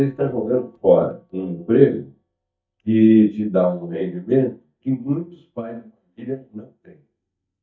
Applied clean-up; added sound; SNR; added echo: neural mask model DeepFilterNet 3.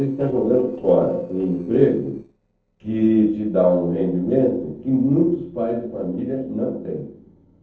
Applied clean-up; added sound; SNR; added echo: neural separator model SepFormer DNS4.